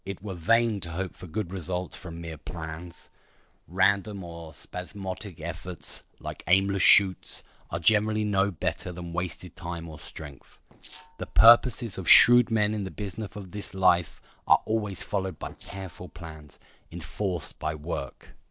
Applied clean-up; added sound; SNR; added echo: neural separator model SepFormer DNS4.